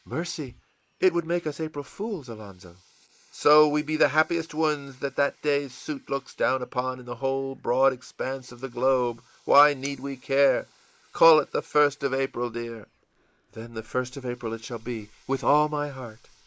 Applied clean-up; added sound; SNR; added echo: neural mask model Resemble Enhance denoiser.